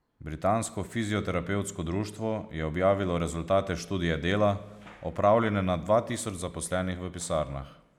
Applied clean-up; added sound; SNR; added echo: none; none; none; none.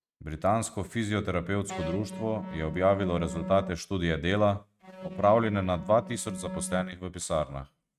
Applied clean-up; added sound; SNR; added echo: neural mask model RNNoise.